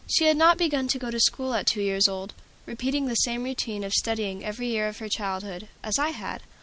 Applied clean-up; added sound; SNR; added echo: none; none; none; none.